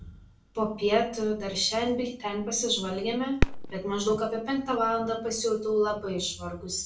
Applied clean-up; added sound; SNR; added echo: none; Fireworks; 8 dB; reverberation time 0.3 s.